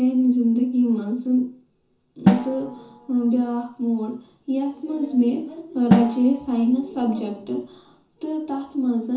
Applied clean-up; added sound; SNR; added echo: none; Snare drum; 5 dB; reverberation time 0.6 s.